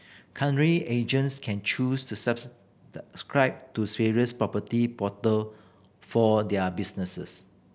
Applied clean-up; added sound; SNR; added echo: none; none; none; none.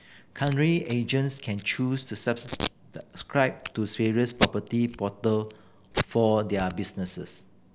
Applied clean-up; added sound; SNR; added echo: none; Packing tape, duct tape; 9 dB; none.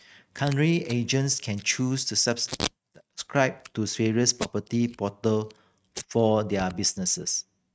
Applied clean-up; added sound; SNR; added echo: neural mask model RNNoise.